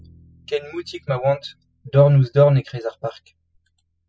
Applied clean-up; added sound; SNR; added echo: classical method spectral subtraction.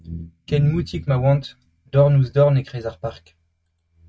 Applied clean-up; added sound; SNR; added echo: neural mask model RNNoise.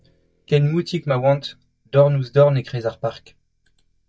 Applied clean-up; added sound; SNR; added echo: neural mask model DeepFilterNet 3.